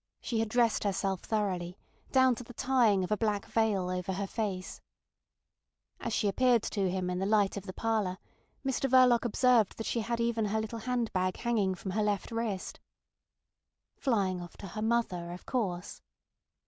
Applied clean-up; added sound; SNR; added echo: none; none; none; none.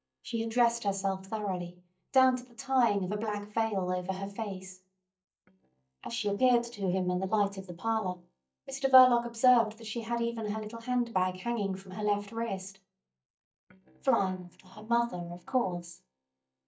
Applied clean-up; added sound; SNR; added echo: neural mask model DeepFilterNet 3.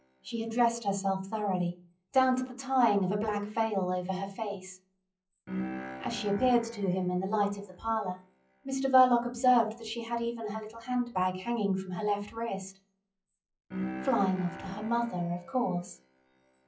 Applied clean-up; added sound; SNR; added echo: classical method WPE with log-MMSE.